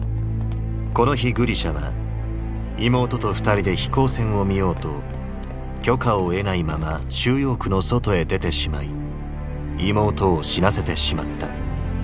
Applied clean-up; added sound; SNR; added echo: none; none; none; none.